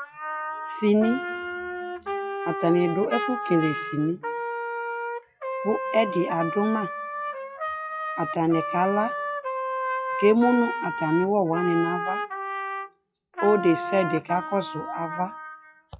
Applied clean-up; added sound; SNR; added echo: classical method WPE with log-MMSE.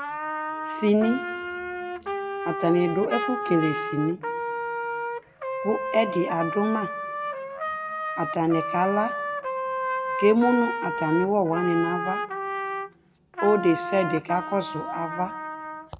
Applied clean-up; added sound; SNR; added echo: none; Trumpet; 4 dB; reverberation time 0.9 s.